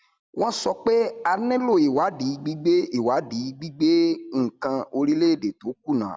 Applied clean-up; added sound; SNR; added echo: none; none; none; none.